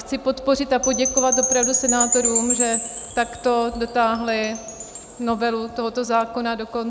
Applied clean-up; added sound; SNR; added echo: none; Wind chime / Percussion; 4 dB; none.